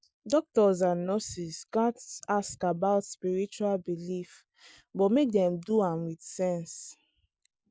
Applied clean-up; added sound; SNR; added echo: none; none; none; none.